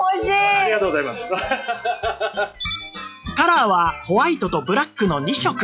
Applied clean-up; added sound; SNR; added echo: classical method log-MMSE.